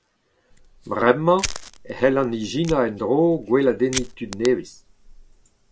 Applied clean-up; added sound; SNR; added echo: none; Fire; 14 dB; none.